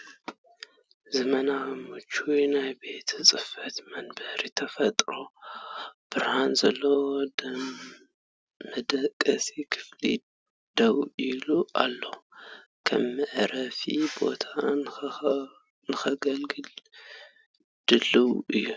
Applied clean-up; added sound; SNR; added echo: none; none; none; none.